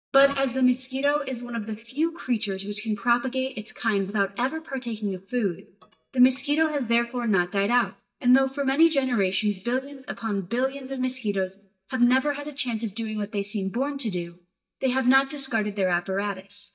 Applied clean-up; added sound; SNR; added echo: neural mask model DeepFilterNet 3.